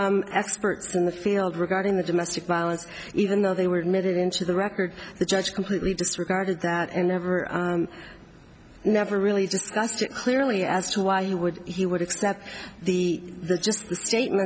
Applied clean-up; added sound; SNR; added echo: none; none; none; none.